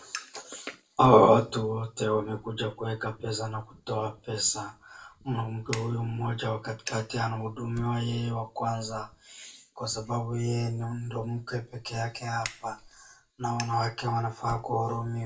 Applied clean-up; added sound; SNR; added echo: none; Fire; 20 dB; reverberation time 0.2 s.